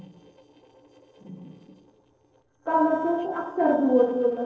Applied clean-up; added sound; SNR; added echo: neural separator model SepFormer DNS4.